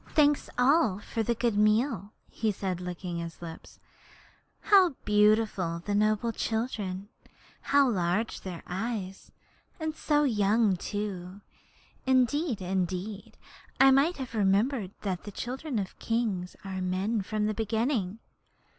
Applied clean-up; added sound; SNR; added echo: none; none; none; none.